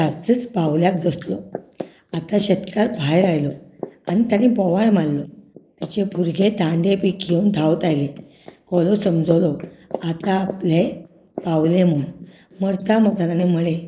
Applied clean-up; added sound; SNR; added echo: neural mask model Resemble Enhance denoiser.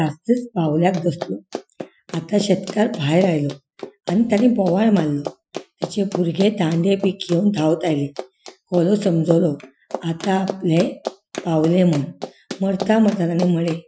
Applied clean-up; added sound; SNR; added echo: classical method Wiener filter.